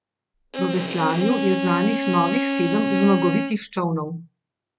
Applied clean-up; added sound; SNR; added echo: none; Bowed string instrument; 2 dB; none.